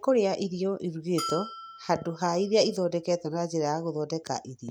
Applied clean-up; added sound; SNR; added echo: none; Bell; 13 dB; none.